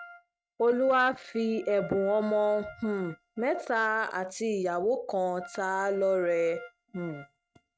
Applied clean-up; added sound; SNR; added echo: neural mask model RNNoise.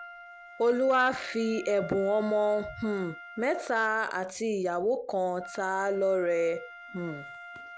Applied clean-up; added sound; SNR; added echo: none; Wind instrument, woodwind instrument; 17 dB; none.